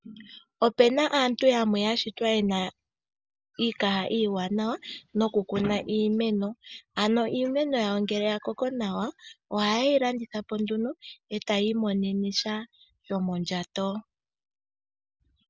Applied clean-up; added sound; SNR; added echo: none; none; none; none.